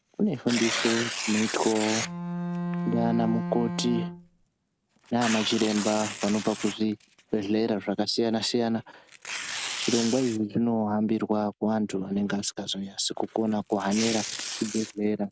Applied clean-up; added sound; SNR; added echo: none; Tearing + Bowed string instrument; 7 dB; none.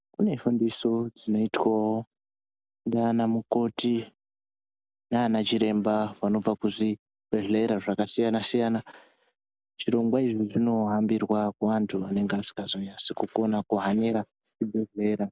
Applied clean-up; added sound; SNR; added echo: none; none; none; none.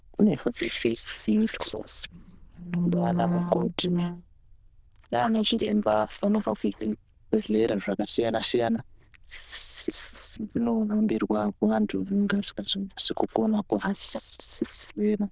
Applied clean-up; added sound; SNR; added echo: neural diffusion model UNIVERSE++.